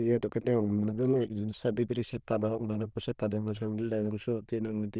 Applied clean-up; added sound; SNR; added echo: neural diffusion model UNIVERSE++.